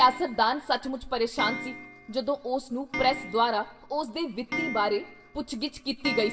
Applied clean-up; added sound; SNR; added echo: none; Clock; 10 dB; reverberation time 0.5 s.